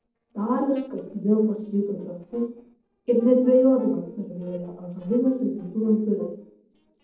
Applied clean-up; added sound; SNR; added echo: neural separator model SepFormer DNS4.